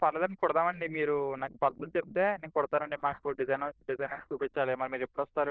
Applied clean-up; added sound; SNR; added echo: neural diffusion model UNIVERSE++.